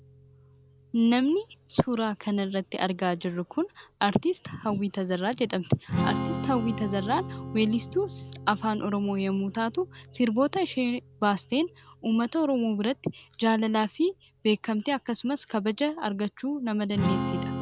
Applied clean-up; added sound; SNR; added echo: none; Strum; 10 dB; none.